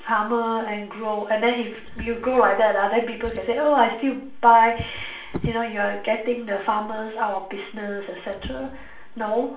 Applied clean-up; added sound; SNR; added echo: none; Drawer open or close; 18 dB; reverberation time 0.4 s.